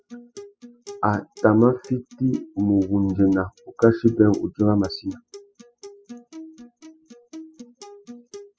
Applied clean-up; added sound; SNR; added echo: classical method spectral subtraction.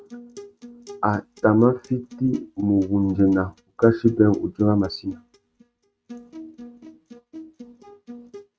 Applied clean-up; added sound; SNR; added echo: neural mask model RNNoise.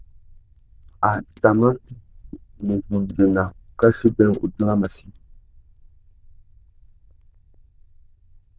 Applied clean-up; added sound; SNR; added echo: neural diffusion model UNIVERSE++.